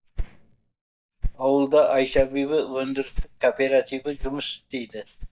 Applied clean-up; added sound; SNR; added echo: neural mask model DeepFilterNet 3.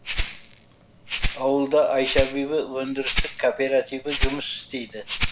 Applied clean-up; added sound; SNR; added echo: none; Rattle (instrument); 3 dB; none.